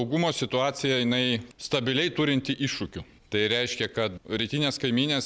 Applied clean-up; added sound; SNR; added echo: none; none; none; none.